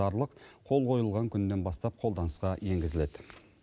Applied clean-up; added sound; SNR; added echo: none; none; none; none.